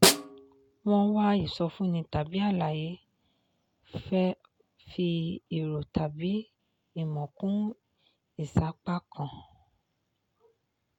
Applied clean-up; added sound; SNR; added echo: none; Snare drum; -3 dB; none.